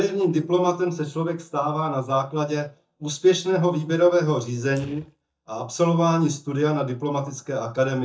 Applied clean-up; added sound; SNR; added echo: neural mask model DeepFilterNet 3.